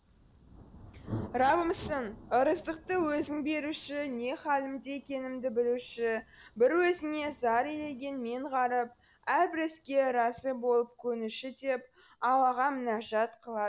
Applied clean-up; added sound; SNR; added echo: none; Thunder; 19 dB; none.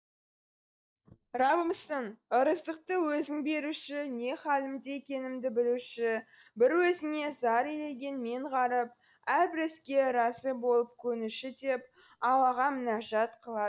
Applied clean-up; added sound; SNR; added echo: neural mask model DeepFilterNet 3.